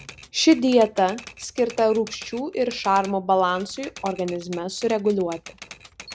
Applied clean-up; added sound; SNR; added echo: none; Typewriter; 20 dB; none.